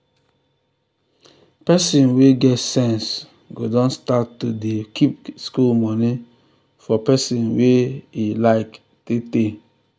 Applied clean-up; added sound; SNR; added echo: none; none; none; none.